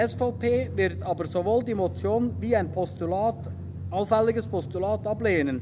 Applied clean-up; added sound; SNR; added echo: none; Drum; 9 dB; none.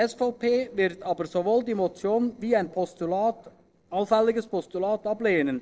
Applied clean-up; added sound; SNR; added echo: neural separator model SepFormer DNS4.